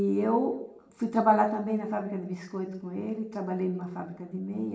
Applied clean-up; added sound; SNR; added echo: none; none; none; reverberation time 0.8 s.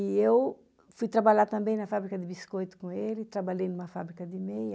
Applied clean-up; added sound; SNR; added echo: none; none; none; none.